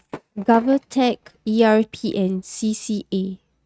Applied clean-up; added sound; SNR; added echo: neural mask model RNNoise.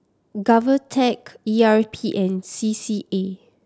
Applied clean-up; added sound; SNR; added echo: none; none; none; none.